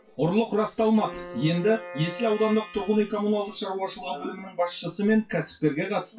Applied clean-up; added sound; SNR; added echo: classical method WPE with log-MMSE.